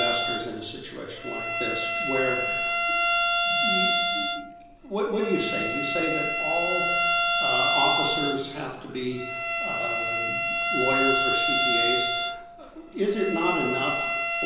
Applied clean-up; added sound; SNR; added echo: none; Bowed string instrument; -4 dB; reverberation time 1.1 s.